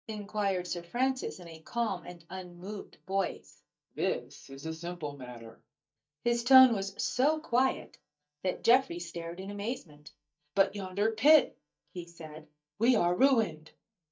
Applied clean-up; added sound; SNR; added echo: neural mask model DeepFilterNet 3.